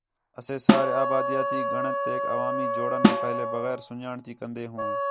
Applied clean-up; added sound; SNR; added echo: none; Wind instrument, woodwind instrument + Snare drum; -5 dB; none.